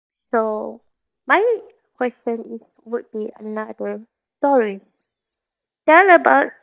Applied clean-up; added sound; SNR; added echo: neural mask model DeepFilterNet 3.